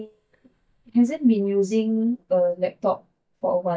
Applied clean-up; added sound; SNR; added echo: neural mask model DeepFilterNet 3.